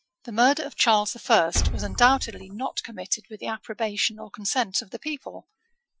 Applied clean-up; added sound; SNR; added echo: classical method Wiener filter.